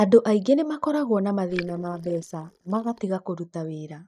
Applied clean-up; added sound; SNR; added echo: neural mask model DeepFilterNet 3.